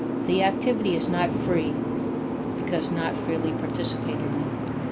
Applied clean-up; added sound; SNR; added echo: none; Boat, Water vehicle; -1 dB; none.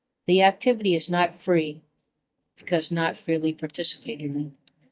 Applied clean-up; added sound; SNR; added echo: neural mask model DeepFilterNet 3.